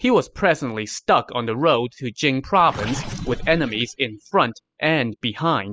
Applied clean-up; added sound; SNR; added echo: classical method spectral subtraction.